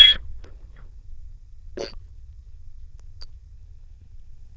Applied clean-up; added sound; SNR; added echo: neural diffusion model UNIVERSE++.